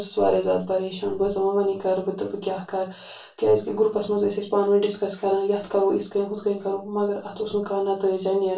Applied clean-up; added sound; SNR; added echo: none; none; none; reverberation time 0.2 s.